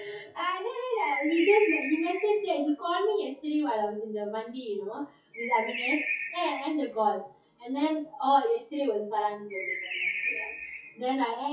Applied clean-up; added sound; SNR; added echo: classical method WPE with log-MMSE.